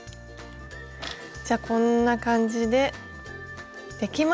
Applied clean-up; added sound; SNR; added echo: none; Wind instrument, woodwind instrument; 19 dB; none.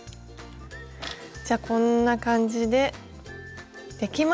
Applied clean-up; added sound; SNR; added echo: none; none; none; none.